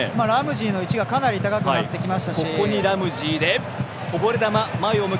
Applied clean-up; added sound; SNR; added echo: none; none; none; none.